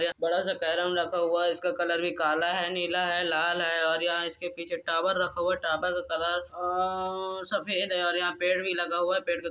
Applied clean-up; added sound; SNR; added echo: none; none; none; none.